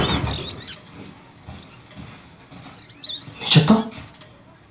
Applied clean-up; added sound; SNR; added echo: none; Bird; 14 dB; reverberation time 0.4 s.